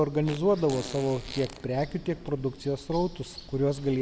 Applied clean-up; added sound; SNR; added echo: none; Fart; 15 dB; none.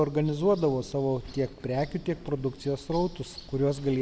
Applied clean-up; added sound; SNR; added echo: none; none; none; none.